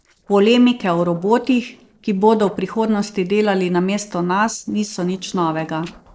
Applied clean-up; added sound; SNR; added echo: neural separator model SepFormer DNS4.